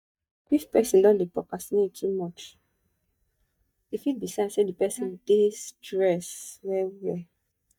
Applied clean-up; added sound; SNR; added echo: neural mask model DeepFilterNet 3.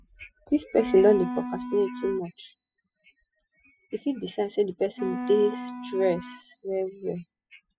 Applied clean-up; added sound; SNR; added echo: classical method spectral subtraction.